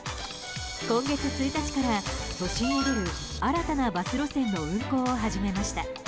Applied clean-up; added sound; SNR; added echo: none; Camera; 14 dB; none.